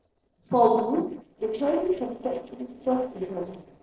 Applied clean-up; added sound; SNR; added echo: neural separator model SepFormer DNS4.